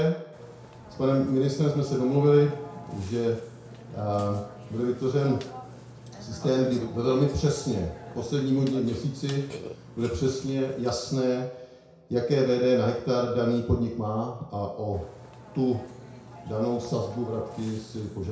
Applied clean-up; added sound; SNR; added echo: none; Burping, eructation; 17 dB; reverberation time 0.6 s.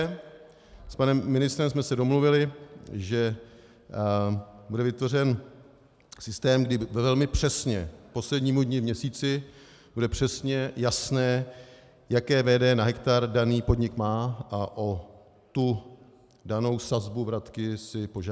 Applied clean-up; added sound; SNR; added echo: none; none; none; none.